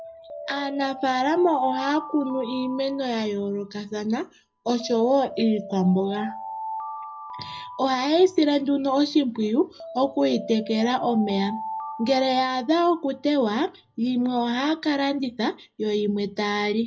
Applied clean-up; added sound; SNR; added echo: none; Alarm; 14 dB; reverberation time 0.4 s.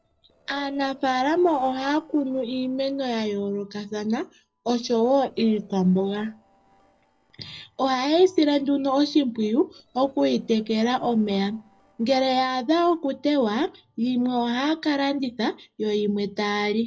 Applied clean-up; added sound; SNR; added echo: neural separator model SepFormer DNS4.